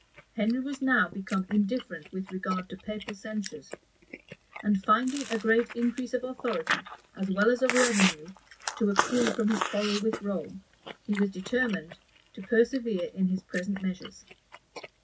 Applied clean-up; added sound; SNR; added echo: none; Chewing, mastication; 8 dB; reverberation time 0.4 s.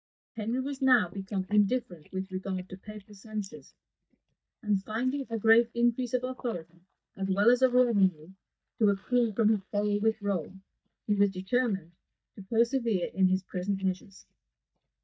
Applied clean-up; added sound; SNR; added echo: neural mask model DeepFilterNet 3.